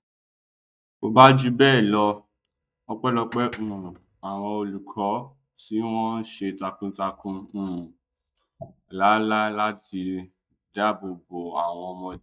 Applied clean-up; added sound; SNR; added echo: neural mask model DeepFilterNet 3.